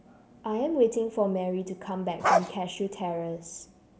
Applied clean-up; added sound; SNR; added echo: none; Bark; -2 dB; none.